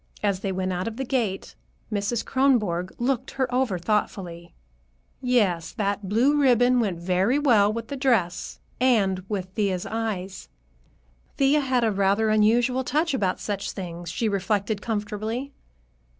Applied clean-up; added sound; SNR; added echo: none; none; none; none.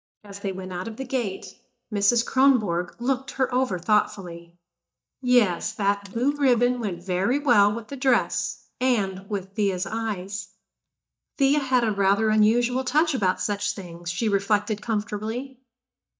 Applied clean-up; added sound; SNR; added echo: neural mask model DeepFilterNet 3.